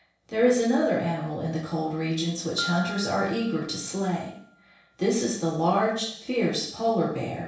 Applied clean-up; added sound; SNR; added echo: none; Piano; 18 dB; reverberation time 0.7 s.